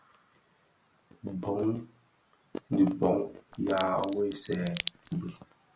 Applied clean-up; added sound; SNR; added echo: none; Crack; 3 dB; none.